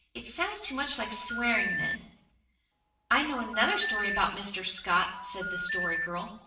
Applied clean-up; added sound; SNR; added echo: none; Telephone; 5 dB; reverberation time 0.7 s.